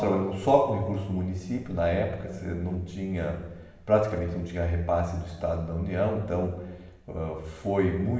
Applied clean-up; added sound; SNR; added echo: none; none; none; reverberation time 1.0 s.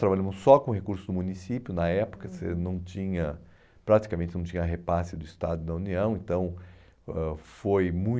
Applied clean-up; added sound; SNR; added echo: none; none; none; none.